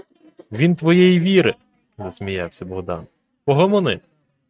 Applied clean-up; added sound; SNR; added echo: neural mask model RNNoise.